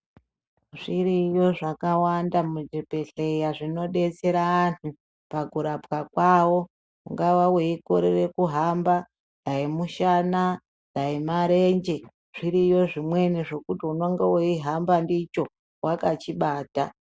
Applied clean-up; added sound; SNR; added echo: none; none; none; none.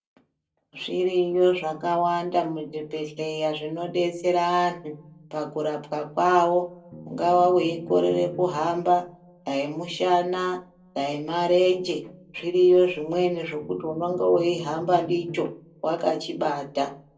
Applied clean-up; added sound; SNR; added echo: none; Bass guitar; 15 dB; reverberation time 0.2 s.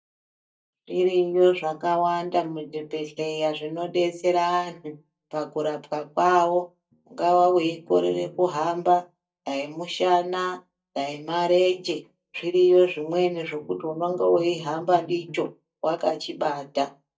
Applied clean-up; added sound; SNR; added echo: neural mask model DeepFilterNet 3.